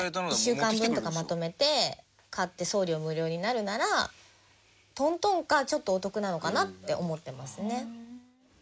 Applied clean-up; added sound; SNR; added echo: none; none; none; none.